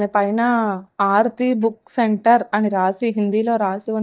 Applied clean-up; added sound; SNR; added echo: neural mask model DeepFilterNet 3.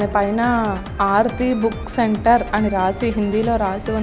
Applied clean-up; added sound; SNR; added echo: none; Drum kit; 13 dB; none.